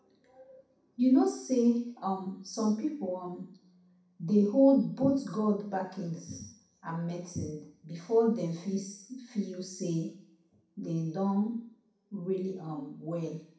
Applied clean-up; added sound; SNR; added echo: none; none; none; reverberation time 0.6 s.